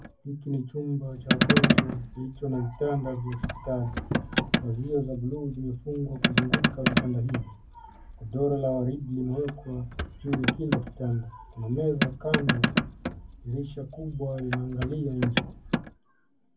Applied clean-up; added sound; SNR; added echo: none; Motor vehicle (road); -2 dB; reverberation time 0.3 s.